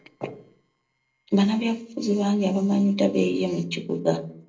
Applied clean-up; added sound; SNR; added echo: neural separator model SepFormer DNS4.